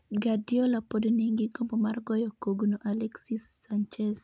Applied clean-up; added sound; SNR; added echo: none; none; none; none.